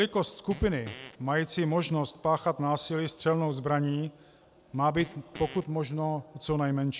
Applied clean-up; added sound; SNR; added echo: none; Fart; 18 dB; none.